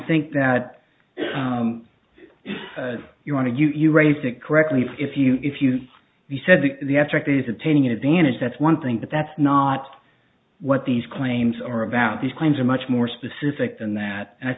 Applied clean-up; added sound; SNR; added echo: none; none; none; none.